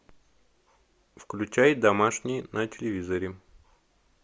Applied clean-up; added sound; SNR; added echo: none; none; none; none.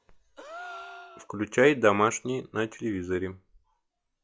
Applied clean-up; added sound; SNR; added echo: classical method log-MMSE.